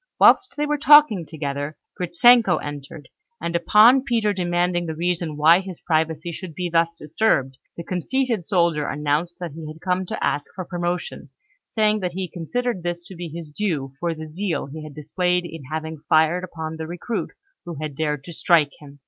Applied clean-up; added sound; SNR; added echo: none; none; none; none.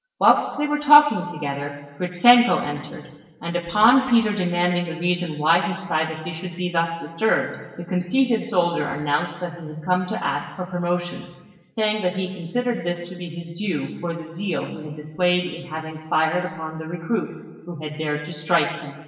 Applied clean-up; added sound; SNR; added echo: none; none; none; reverberation time 1.2 s.